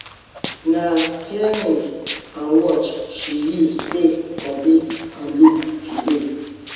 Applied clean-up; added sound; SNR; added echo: none; Walk, footsteps; 11 dB; reverberation time 1.1 s.